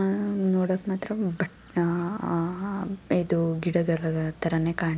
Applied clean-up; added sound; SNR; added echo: none; none; none; none.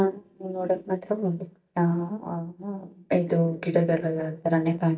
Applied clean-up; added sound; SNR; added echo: neural mask model DeepFilterNet 3.